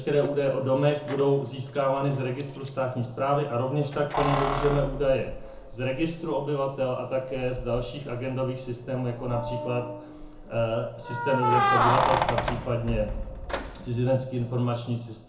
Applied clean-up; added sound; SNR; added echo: none; Keys jangling; 4 dB; reverberation time 0.5 s.